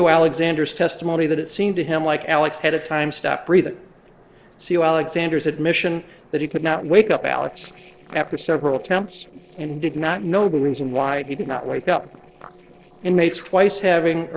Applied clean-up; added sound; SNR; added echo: neural separator model SepFormer DNS4.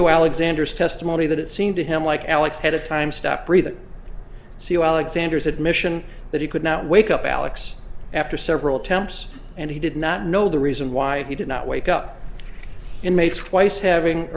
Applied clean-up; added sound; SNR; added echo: none; none; none; none.